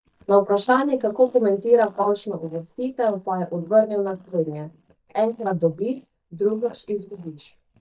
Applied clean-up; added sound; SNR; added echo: neural mask model DeepFilterNet 3.